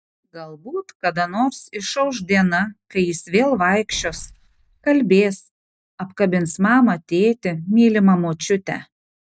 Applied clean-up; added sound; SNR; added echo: neural mask model DeepFilterNet 3.